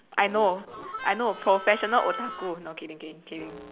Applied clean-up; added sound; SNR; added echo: none; Harmonica; 11 dB; none.